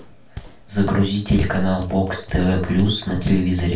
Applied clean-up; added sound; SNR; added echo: none; Walk, footsteps; 18 dB; reverberation time 0.3 s.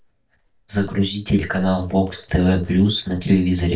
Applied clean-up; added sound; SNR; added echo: neural mask model DeepFilterNet 3.